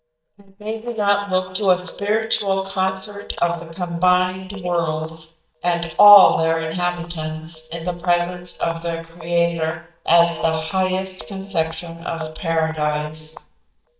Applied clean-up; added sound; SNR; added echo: neural mask model DeepFilterNet 3.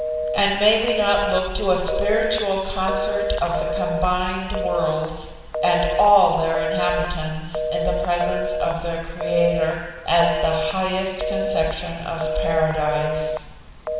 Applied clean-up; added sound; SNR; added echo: none; Telephone; 4 dB; reverberation time 1.3 s.